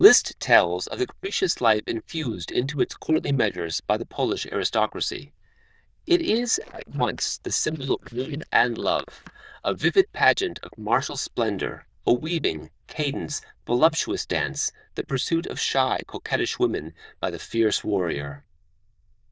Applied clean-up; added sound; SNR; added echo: neural diffusion model UNIVERSE++.